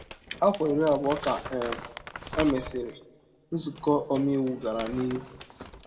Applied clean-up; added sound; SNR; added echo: none; Crumpling, crinkling; 13 dB; reverberation time 0.9 s.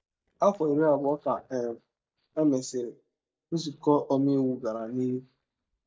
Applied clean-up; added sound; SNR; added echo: neural mask model DeepFilterNet 3.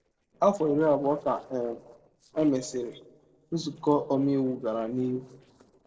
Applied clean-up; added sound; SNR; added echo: neural separator model SepFormer DNS4.